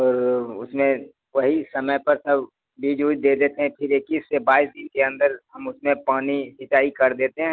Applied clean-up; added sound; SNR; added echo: none; none; none; none.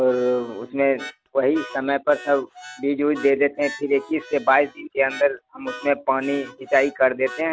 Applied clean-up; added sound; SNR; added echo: none; Harmonica; 18 dB; none.